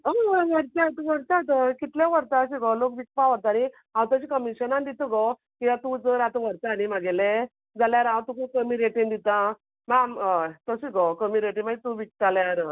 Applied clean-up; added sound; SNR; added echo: none; none; none; none.